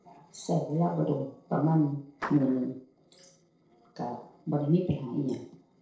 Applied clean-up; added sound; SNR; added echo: neural separator model SepFormer DNS4.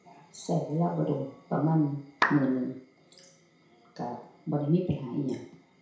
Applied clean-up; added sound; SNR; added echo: none; Clapping; 1 dB; reverberation time 0.6 s.